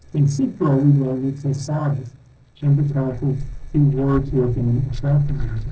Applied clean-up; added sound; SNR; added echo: neural separator model SepFormer DNS4.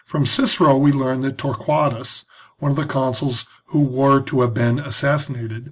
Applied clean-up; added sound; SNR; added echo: none; none; none; none.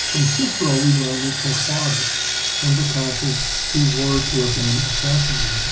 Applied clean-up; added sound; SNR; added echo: none; Sawing; 1 dB; reverberation time 0.5 s.